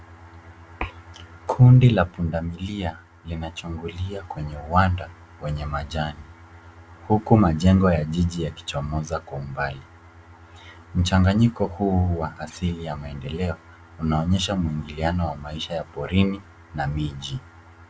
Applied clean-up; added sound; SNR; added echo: none; none; none; none.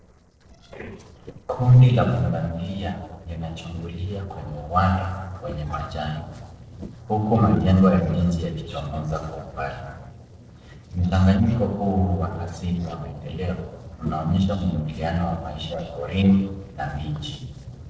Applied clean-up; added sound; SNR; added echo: neural separator model SepFormer DNS4.